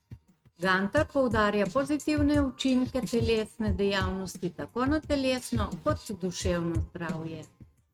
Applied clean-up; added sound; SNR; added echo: neural mask model RNNoise.